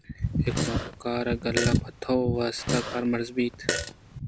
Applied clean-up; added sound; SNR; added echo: none; Fart; 6 dB; none.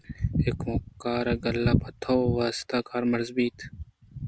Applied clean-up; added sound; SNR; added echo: none; none; none; none.